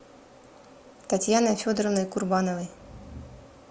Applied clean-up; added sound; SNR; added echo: none; none; none; none.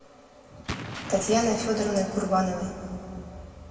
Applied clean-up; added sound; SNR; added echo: none; Explosion; 11 dB; reverberation time 2.3 s.